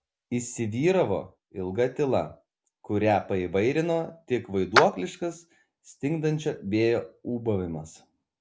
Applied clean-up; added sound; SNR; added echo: none; Clapping; 2 dB; none.